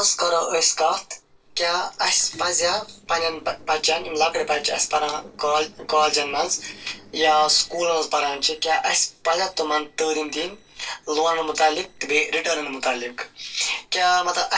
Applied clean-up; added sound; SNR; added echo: neural separator model SepFormer DNS4.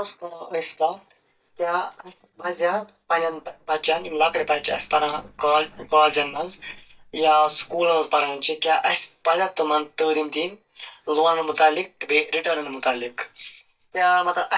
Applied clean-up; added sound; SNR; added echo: neural mask model DeepFilterNet 3.